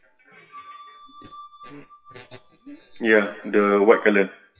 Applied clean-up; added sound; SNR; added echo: classical method WPE with log-MMSE.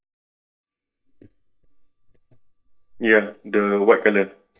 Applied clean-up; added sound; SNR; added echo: neural mask model DeepFilterNet 3.